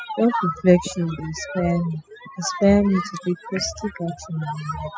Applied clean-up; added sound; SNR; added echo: classical method spectral subtraction.